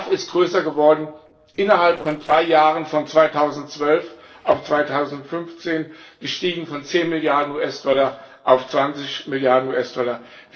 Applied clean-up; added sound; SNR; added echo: neural separator model SepFormer DNS4.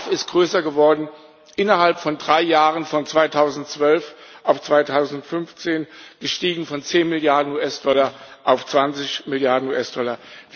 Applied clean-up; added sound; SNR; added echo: none; none; none; none.